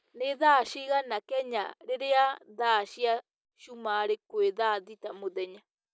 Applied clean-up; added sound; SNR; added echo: none; none; none; none.